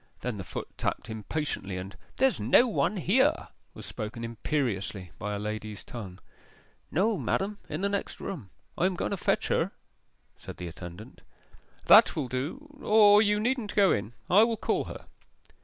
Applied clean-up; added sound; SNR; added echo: none; none; none; none.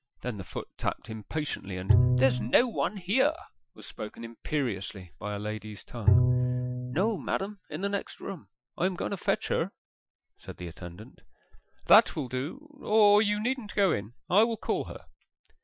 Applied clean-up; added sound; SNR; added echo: classical method Wiener filter.